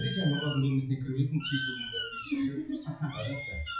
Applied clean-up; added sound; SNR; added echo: classical method WPE with log-MMSE.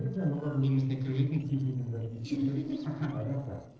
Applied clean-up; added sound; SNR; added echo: neural separator model SepFormer DNS4.